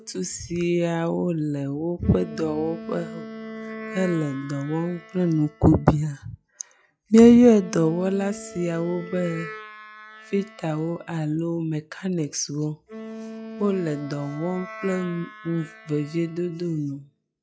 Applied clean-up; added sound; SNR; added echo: classical method log-MMSE.